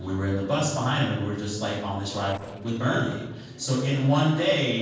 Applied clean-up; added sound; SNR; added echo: neural separator model SepFormer DNS4.